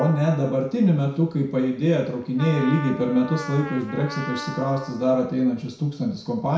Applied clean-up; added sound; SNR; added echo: none; Trumpet; 15 dB; reverberation time 0.6 s.